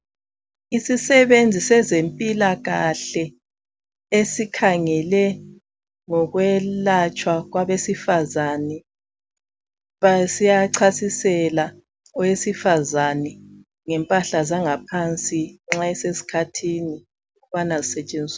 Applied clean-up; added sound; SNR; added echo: none; none; none; none.